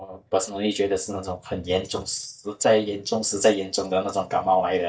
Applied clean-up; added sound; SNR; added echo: neural mask model DeepFilterNet 3.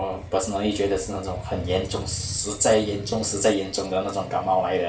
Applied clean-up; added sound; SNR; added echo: none; Motorcycle; 12 dB; reverberation time 0.3 s.